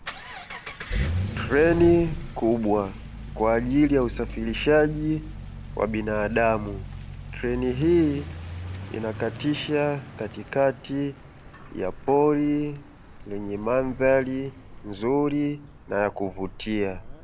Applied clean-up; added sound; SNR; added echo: none; Accelerating, revving, vroom; 10 dB; none.